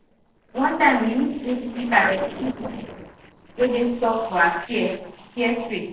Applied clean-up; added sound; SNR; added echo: neural separator model SepFormer DNS4.